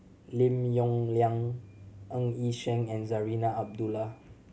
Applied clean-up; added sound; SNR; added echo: none; none; none; none.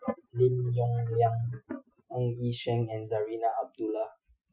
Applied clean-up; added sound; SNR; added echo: classical method Wiener filter.